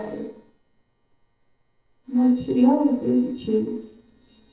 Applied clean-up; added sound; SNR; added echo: neural separator model SepFormer DNS4.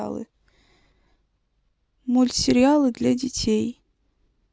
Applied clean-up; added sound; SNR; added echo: none; none; none; none.